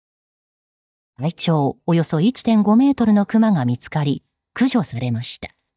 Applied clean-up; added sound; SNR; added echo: neural mask model DeepFilterNet 3.